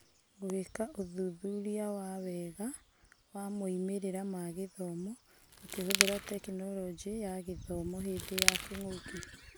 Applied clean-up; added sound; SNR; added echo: none; Crackle; -3 dB; none.